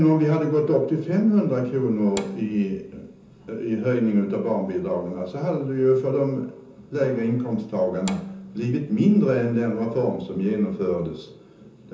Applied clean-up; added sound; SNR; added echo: none; Bowed string instrument; 19 dB; reverberation time 0.6 s.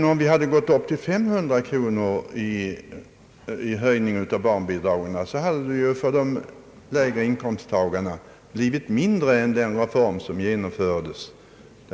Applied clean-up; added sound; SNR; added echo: none; none; none; none.